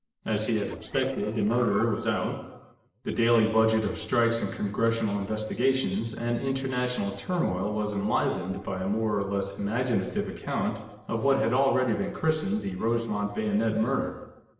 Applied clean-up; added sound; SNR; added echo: neural separator model SepFormer DNS4.